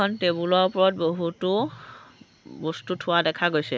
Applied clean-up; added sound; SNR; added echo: none; none; none; none.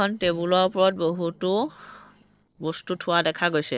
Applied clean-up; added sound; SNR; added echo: neural separator model SepFormer DNS4.